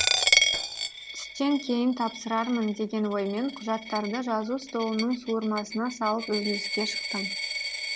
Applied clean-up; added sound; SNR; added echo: none; Coin (dropping); 2 dB; none.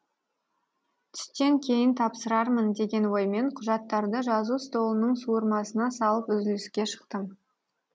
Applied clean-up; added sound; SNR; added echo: none; none; none; none.